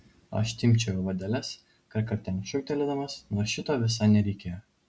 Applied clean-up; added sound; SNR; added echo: none; none; none; none.